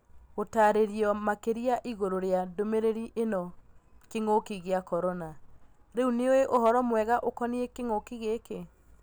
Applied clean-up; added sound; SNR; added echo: none; none; none; none.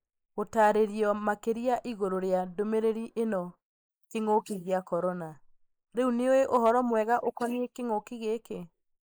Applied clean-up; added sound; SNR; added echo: neural mask model Resemble Enhance denoiser.